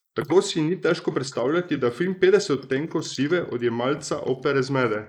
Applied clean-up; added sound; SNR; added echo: neural mask model Resemble Enhance denoiser.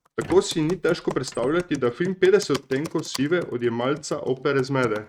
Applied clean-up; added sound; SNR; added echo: neural mask model RNNoise.